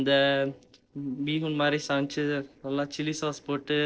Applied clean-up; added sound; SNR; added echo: neural separator model SepFormer DNS4.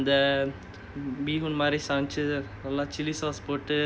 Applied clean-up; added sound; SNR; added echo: none; none; none; none.